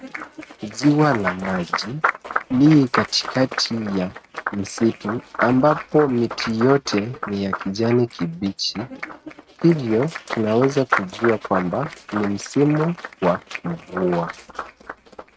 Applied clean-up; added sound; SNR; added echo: neural mask model RNNoise.